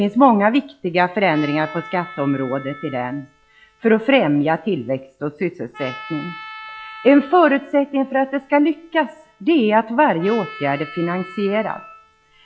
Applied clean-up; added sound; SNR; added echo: classical method log-MMSE.